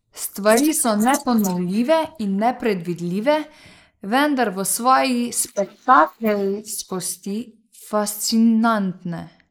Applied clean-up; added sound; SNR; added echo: neural mask model Resemble Enhance denoiser.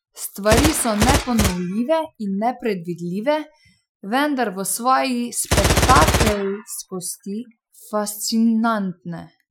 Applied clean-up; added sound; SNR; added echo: classical method Wiener filter.